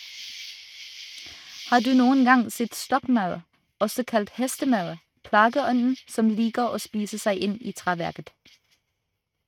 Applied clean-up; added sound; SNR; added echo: neural mask model RNNoise.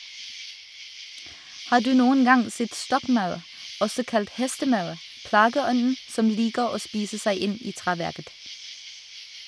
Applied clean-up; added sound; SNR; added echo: none; Insect; 16 dB; none.